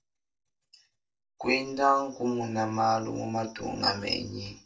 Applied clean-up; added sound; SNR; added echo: none; none; none; reverberation time 0.2 s.